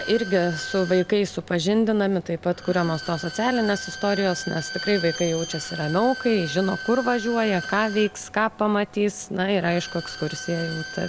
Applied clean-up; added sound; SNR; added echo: none; Bowed string instrument; 12 dB; none.